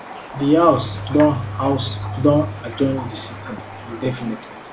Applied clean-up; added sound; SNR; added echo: none; Raindrop; 15 dB; reverberation time 0.5 s.